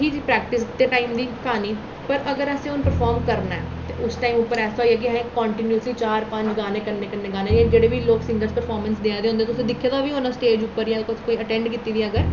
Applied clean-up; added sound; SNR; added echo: none; Bowed string instrument; 9 dB; none.